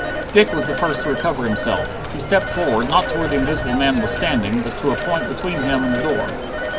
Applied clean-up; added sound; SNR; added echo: none; Telephone; 3 dB; none.